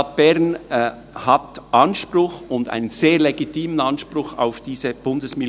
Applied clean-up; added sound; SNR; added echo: none; none; none; none.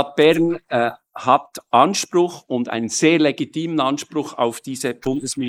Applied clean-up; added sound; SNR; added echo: neural mask model Resemble Enhance denoiser.